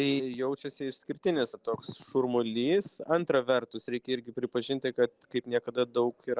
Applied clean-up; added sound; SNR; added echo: none; none; none; none.